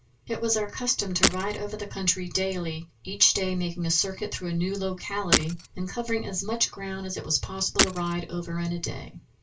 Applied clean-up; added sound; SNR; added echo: none; Shatter; 0 dB; reverberation time 0.2 s.